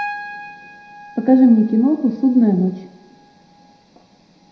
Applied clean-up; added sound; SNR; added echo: none; Piano; 18 dB; reverberation time 0.8 s.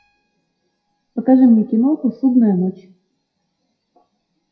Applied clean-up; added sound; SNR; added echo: classical method WPE with log-MMSE.